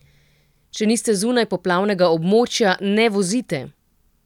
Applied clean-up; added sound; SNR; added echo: none; none; none; none.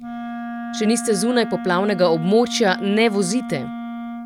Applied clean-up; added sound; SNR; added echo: none; Wind instrument, woodwind instrument; 9 dB; none.